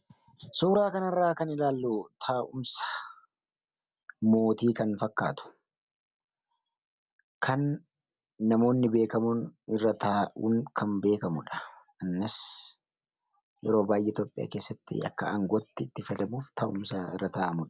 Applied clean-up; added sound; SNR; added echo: none; none; none; none.